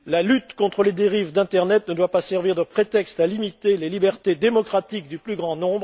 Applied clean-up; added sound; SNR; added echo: none; none; none; none.